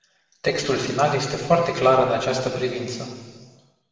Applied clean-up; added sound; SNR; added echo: none; none; none; reverberation time 1.6 s.